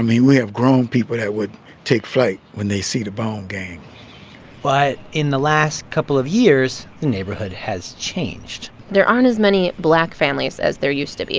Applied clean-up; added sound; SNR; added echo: none; none; none; none.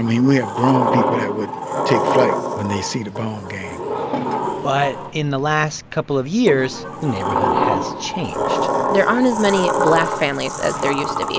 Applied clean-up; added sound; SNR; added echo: none; Sliding door; 2 dB; none.